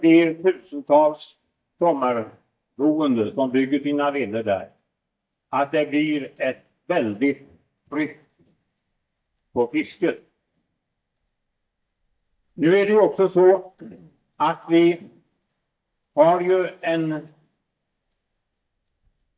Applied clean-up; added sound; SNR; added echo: neural mask model DeepFilterNet 3.